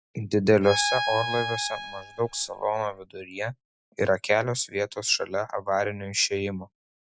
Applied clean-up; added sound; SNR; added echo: none; Bowed string instrument; 5 dB; none.